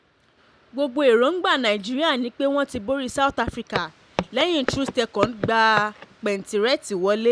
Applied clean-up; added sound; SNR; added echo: none; Walk, footsteps; 8 dB; none.